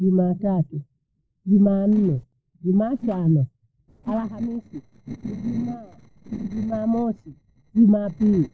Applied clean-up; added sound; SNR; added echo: neural separator model SepFormer DNS4.